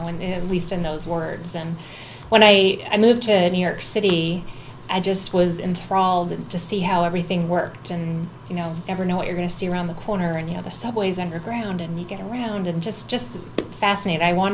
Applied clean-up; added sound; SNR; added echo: none; Wind; 17 dB; none.